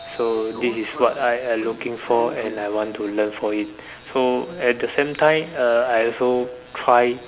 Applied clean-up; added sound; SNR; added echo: none; Sliding door / Train; 20 dB; none.